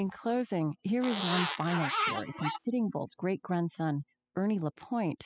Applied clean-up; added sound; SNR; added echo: classical method spectral subtraction.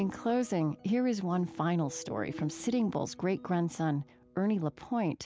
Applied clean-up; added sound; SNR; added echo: none; none; none; none.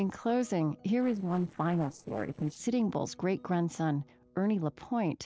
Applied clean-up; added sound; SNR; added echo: neural separator model SepFormer DNS4.